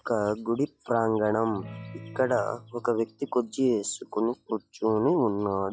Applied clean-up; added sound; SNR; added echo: classical method log-MMSE.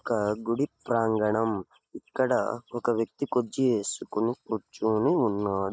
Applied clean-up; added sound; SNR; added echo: neural mask model Resemble Enhance denoiser.